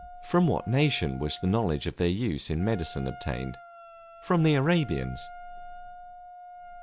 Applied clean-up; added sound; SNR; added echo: none; Wind instrument, woodwind instrument; 17 dB; none.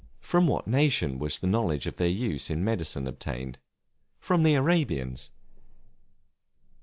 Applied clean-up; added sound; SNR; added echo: none; none; none; none.